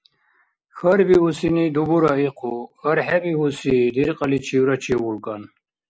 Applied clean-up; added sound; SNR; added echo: none; none; none; none.